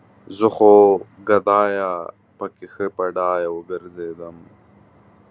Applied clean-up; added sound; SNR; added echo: none; none; none; none.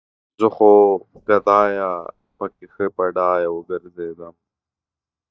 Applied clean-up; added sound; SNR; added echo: neural mask model DeepFilterNet 3.